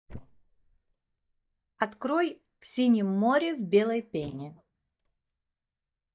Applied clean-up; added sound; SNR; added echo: neural mask model DeepFilterNet 3.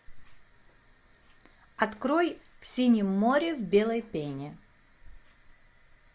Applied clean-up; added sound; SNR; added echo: none; none; none; none.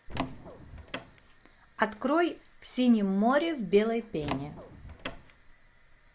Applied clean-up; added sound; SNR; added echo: none; Door; 10 dB; none.